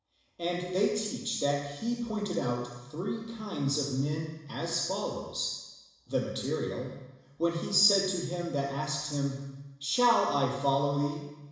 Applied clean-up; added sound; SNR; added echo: none; none; none; reverberation time 1.0 s.